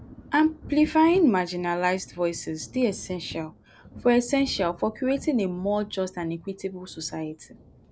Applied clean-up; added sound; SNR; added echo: none; Thunder; 20 dB; none.